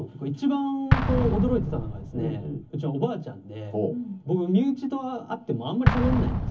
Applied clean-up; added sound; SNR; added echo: none; Explosion; 2 dB; reverberation time 0.3 s.